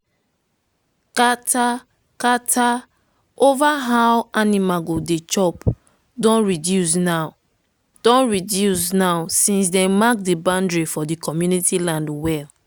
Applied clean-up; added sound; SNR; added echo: none; none; none; none.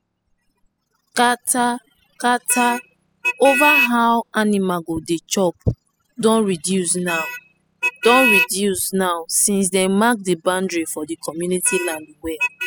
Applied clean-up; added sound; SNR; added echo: classical method spectral subtraction.